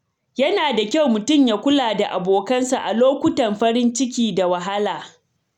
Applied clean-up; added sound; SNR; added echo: none; none; none; none.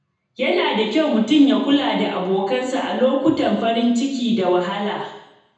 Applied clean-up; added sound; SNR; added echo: none; none; none; reverberation time 0.9 s.